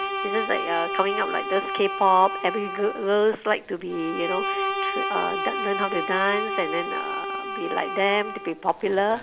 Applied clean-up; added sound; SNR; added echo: none; Bowed string instrument; 4 dB; none.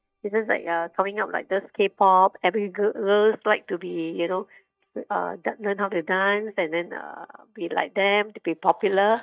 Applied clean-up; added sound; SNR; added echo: neural mask model DeepFilterNet 3.